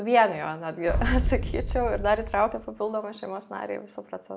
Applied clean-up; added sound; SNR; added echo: none; Boom; 2 dB; none.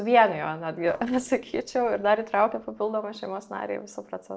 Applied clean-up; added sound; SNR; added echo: neural separator model SepFormer DNS4.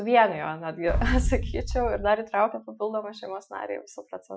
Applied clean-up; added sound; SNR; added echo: classical method Wiener filter.